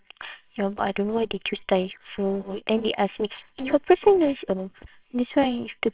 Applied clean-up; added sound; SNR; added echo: neural separator model SepFormer WHAMR!.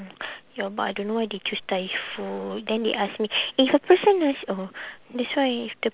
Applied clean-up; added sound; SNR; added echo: none; none; none; none.